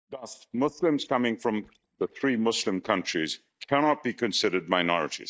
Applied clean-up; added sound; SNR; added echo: neural mask model DeepFilterNet 3.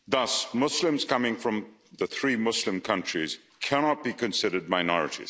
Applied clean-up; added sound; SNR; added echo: none; none; none; none.